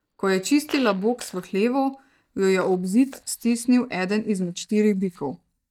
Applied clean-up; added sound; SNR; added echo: neural mask model DeepFilterNet 3.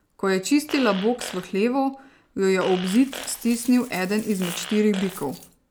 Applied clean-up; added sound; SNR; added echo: none; Fart + Glass; 15 dB; none.